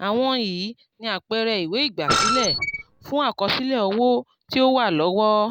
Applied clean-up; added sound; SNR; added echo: none; Screech; 2 dB; none.